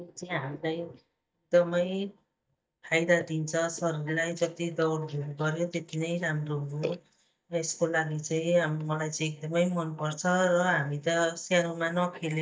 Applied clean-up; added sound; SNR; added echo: neural mask model DeepFilterNet 3.